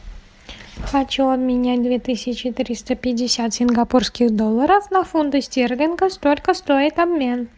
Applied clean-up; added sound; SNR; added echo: none; none; none; none.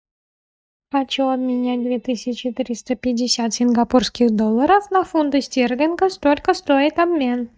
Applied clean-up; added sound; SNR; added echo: neural mask model DeepFilterNet 3.